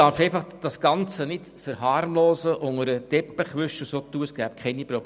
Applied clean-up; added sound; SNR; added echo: none; none; none; none.